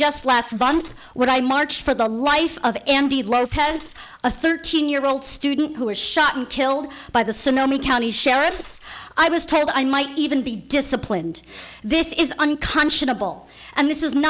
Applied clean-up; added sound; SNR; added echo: neural mask model Resemble Enhance denoiser.